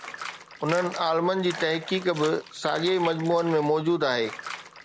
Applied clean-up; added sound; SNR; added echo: none; Bathtub (filling or washing) / Water; 15 dB; none.